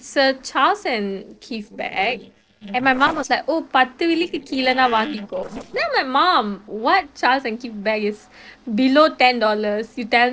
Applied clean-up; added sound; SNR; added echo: neural separator model SepFormer DNS4.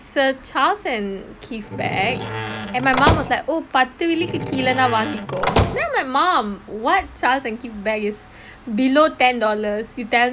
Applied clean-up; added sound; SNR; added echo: none; Slam; 3 dB; none.